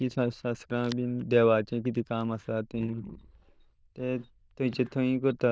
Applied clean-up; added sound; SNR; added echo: neural diffusion model UNIVERSE++.